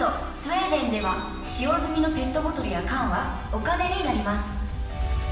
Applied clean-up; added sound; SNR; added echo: none; Bowed string instrument; 19 dB; reverberation time 1.0 s.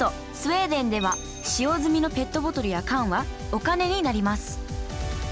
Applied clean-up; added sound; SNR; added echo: none; none; none; none.